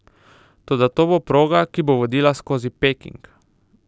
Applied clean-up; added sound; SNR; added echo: none; none; none; none.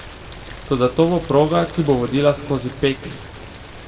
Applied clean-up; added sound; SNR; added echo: none; Rain; 15 dB; reverberation time 1.5 s.